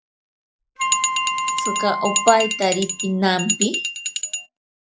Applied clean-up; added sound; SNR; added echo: classical method log-MMSE.